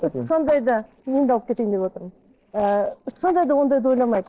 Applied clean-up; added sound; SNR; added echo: neural separator model SepFormer DNS4.